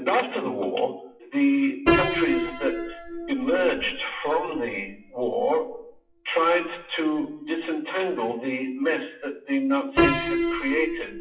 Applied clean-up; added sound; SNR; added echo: classical method WPE with log-MMSE.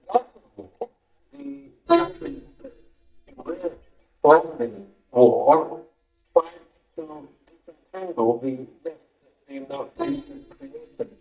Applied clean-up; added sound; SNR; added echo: neural mask model DeepFilterNet 3.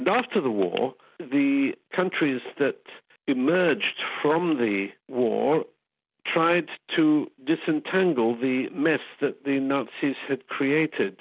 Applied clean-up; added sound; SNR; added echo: none; none; none; none.